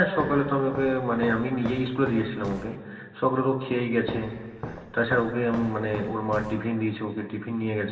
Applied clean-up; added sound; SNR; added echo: none; Walk, footsteps; 13 dB; reverberation time 2.3 s.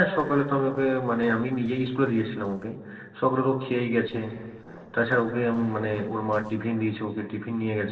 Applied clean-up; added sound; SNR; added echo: neural separator model SepFormer DNS4.